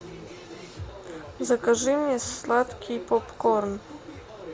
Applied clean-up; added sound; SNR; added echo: none; none; none; none.